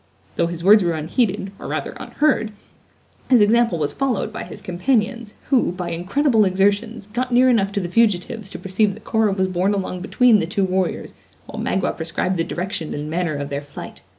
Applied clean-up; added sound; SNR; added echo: none; none; none; none.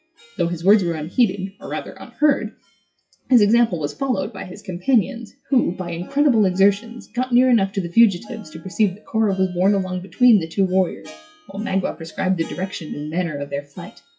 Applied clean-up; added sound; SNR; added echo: classical method WPE with log-MMSE.